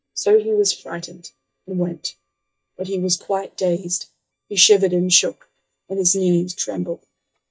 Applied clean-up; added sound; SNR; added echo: neural mask model DeepFilterNet 3.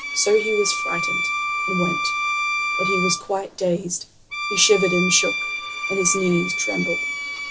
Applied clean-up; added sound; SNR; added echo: none; Bowed string instrument; 2 dB; none.